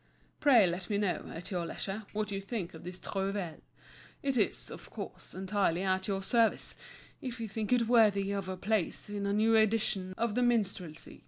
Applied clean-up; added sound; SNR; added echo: none; none; none; none.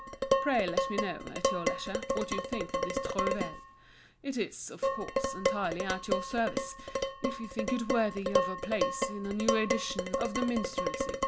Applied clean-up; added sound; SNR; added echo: none; Dishes, pots, and pans; -2 dB; none.